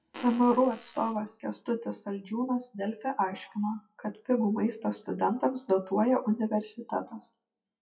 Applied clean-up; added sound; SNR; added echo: classical method WPE with log-MMSE.